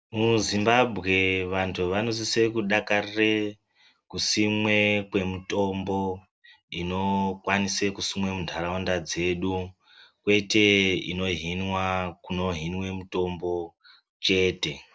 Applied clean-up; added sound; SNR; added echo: none; none; none; none.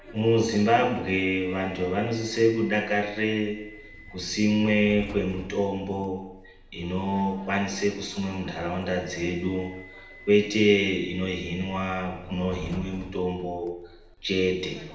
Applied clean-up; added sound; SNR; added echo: none; Subway, metro, underground; 19 dB; reverberation time 0.8 s.